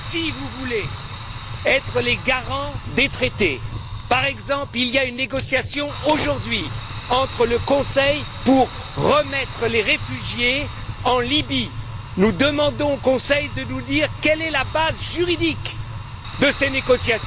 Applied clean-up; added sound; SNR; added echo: none; Fire; 9 dB; none.